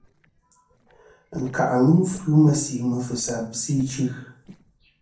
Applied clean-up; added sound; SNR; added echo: neural separator model SepFormer DNS4.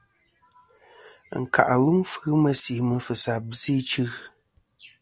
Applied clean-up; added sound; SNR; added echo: none; none; none; none.